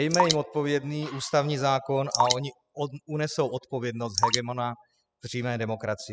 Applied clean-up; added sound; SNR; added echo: classical method spectral subtraction.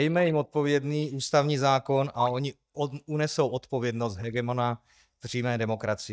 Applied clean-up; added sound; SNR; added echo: neural mask model DeepFilterNet 3.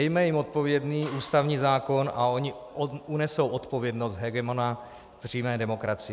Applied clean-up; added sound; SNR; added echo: none; none; none; none.